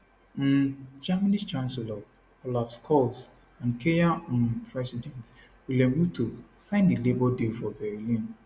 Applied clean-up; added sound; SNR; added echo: none; none; none; none.